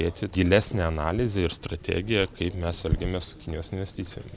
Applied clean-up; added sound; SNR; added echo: none; none; none; none.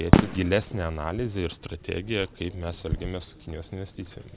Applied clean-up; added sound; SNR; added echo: none; Fireworks; -3 dB; none.